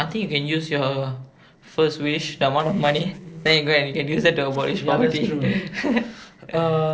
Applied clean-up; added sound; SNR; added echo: neural separator model SepFormer DNS4.